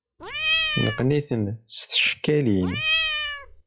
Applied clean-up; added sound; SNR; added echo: classical method log-MMSE.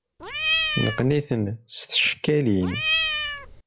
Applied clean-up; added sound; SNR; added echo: none; Cat; 0 dB; none.